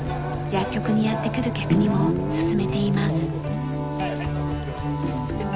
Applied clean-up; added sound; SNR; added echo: none; Organ + Guitar; 1 dB; none.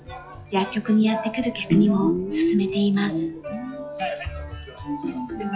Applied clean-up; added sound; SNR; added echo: classical method log-MMSE.